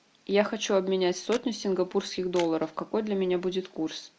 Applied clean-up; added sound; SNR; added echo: none; Camera; 19 dB; none.